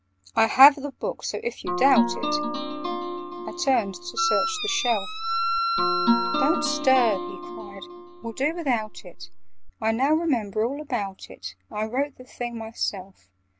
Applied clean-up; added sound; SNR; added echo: none; Guitar + Wind instrument, woodwind instrument; 1 dB; none.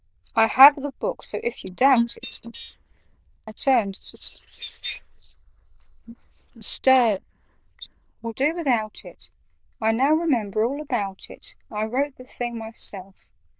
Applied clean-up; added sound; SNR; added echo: neural diffusion model UNIVERSE++.